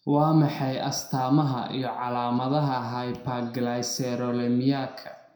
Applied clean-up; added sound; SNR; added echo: none; none; none; reverberation time 0.5 s.